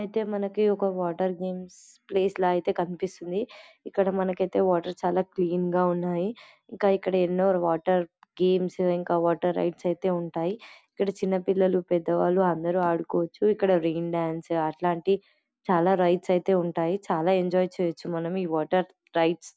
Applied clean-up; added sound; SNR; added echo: none; none; none; none.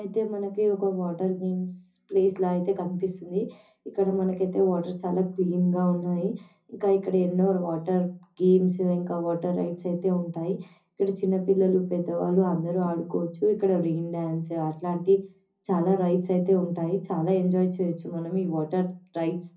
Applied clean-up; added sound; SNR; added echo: none; none; none; reverberation time 0.5 s.